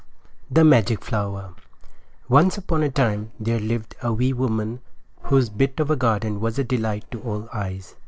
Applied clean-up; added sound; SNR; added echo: neural separator model SepFormer DNS4.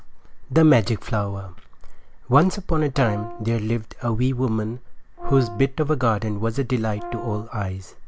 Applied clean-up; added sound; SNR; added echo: none; Brass instrument; 15 dB; none.